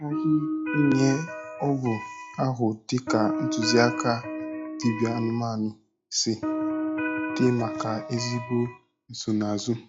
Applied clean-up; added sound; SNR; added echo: classical method log-MMSE.